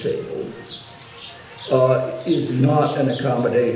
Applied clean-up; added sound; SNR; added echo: none; Chirp, tweet; 20 dB; reverberation time 0.8 s.